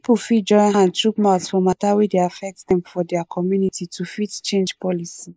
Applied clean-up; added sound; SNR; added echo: neural mask model Resemble Enhance denoiser.